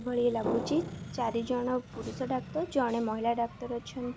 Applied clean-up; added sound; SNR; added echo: none; Accelerating, revving, vroom; 14 dB; none.